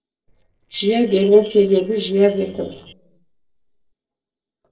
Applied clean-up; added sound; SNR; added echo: neural separator model SepFormer DNS4.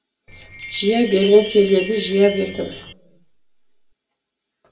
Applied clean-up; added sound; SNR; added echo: none; Chime; 10 dB; reverberation time 0.3 s.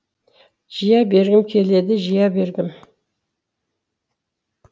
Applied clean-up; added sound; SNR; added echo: none; none; none; none.